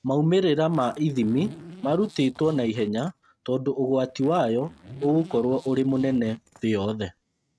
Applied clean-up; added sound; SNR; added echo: neural mask model RNNoise.